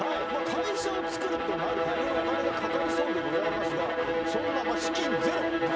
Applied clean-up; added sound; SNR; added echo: none; Bowed string instrument; -5 dB; none.